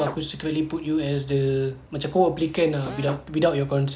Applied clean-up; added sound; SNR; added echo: none; Drill; 17 dB; none.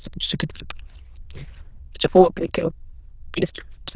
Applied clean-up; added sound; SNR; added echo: neural diffusion model UNIVERSE++.